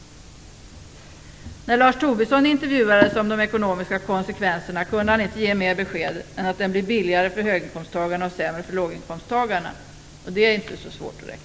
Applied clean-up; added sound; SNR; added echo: none; none; none; none.